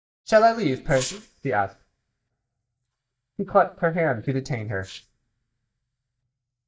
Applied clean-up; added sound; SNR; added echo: neural mask model DeepFilterNet 3.